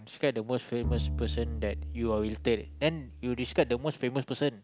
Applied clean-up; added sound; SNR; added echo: none; Bowed string instrument; 4 dB; none.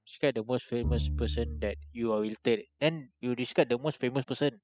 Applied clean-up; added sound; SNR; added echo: classical method spectral subtraction.